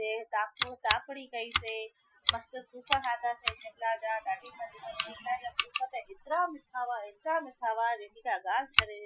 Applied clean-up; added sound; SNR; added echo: classical method Wiener filter.